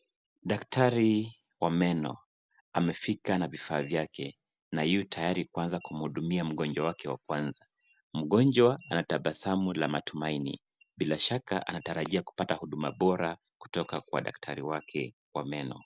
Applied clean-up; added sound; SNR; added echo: none; none; none; none.